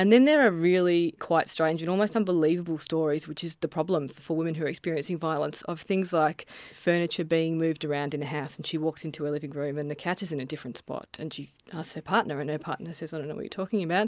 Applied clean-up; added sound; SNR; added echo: none; none; none; none.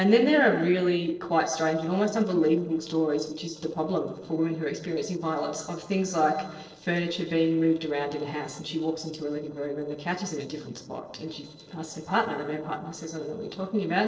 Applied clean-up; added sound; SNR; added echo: neural separator model SepFormer DNS4.